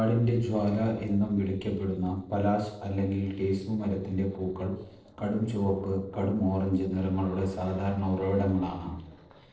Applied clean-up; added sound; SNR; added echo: neural separator model SepFormer DNS4.